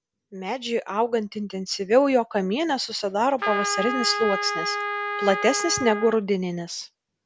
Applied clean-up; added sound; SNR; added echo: none; Trumpet; 4 dB; none.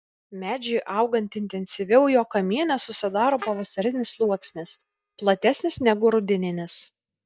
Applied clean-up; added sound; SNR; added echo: neural mask model DeepFilterNet 3.